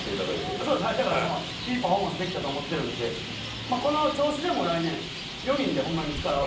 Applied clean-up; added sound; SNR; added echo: none; Traffic noise, roadway noise; 8 dB; reverberation time 0.6 s.